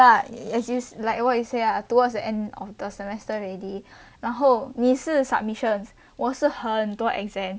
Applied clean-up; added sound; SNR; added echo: none; none; none; none.